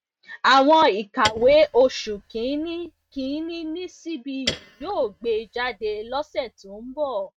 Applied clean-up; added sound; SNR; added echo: neural mask model RNNoise.